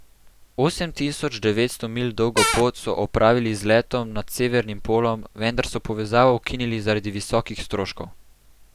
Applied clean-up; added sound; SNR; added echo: none; Cupboard open or close / Door; -1 dB; none.